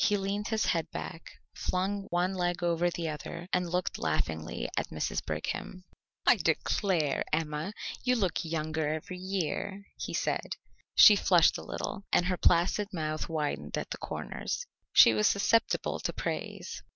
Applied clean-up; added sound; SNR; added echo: none; none; none; none.